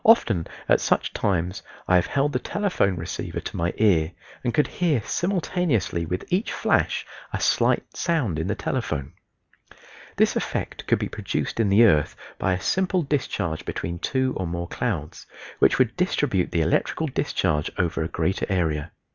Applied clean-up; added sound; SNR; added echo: none; none; none; none.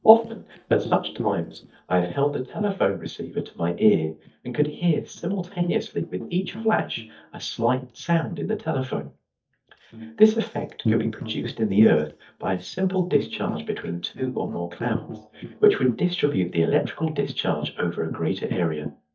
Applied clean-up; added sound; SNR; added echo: neural mask model DeepFilterNet 3.